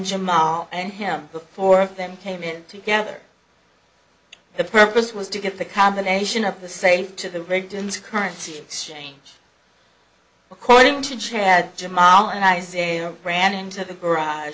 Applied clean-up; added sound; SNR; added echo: none; none; none; none.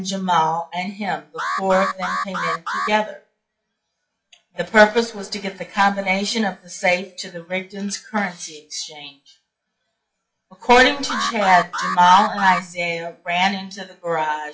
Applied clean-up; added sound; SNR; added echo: classical method WPE with log-MMSE.